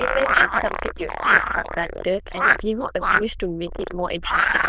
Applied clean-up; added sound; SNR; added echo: neural diffusion model UNIVERSE++.